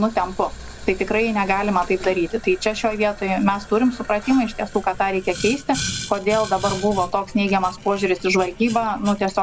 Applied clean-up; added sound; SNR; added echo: none; Boiling; 13 dB; none.